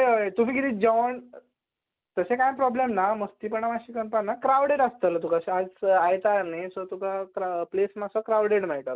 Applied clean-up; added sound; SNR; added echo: none; none; none; none.